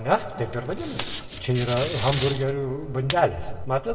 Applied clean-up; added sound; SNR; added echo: none; Packing tape, duct tape; 11 dB; reverberation time 2.2 s.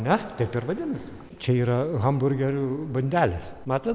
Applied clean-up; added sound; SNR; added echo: none; none; none; none.